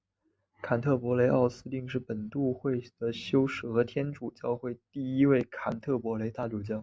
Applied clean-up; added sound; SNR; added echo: none; none; none; none.